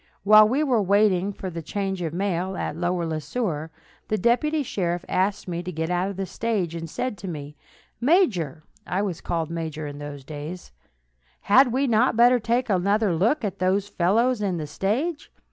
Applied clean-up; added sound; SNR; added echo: none; none; none; none.